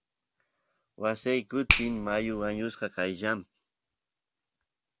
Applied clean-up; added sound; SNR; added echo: none; Finger snapping; 2 dB; none.